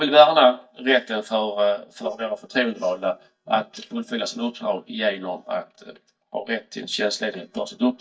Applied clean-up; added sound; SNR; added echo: neural mask model DeepFilterNet 3.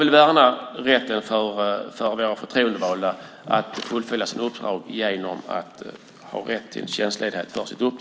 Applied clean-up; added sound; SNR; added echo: none; none; none; none.